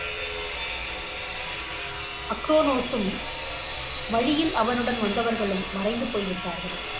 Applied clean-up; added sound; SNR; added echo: none; Sawing; 1 dB; none.